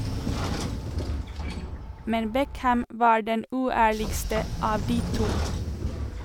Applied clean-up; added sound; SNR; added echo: none; Sliding door / Train; 3 dB; none.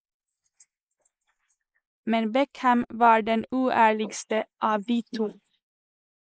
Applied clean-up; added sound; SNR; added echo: neural mask model Resemble Enhance denoiser.